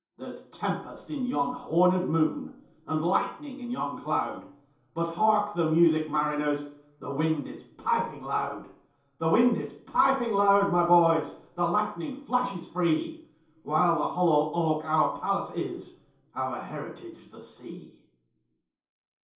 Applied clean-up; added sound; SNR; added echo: none; none; none; reverberation time 0.6 s.